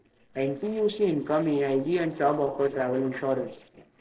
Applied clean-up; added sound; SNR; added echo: neural separator model SepFormer DNS4.